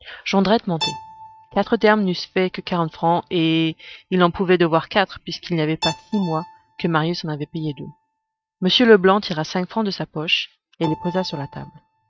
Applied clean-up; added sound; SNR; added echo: neural mask model RNNoise.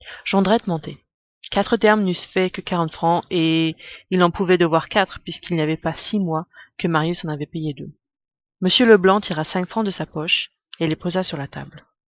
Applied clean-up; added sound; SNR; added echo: neural mask model Resemble Enhance denoiser.